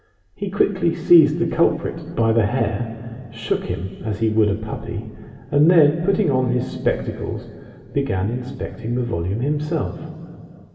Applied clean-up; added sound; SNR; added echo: none; none; none; reverberation time 2.4 s.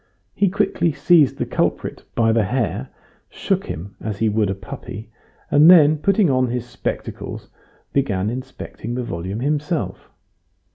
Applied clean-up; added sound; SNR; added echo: none; none; none; none.